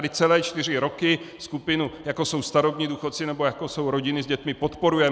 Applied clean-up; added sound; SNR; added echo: none; none; none; none.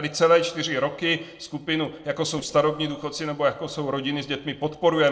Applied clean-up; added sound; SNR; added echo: neural separator model SepFormer DNS4.